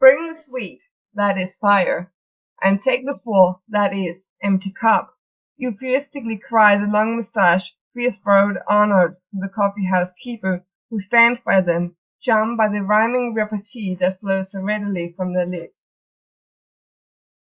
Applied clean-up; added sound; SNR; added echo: neural mask model Resemble Enhance denoiser.